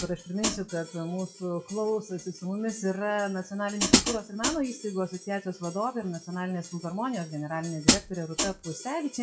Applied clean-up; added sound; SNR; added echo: classical method WPE with log-MMSE.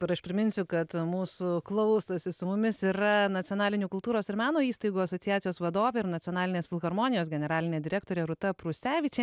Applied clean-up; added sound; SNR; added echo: none; none; none; none.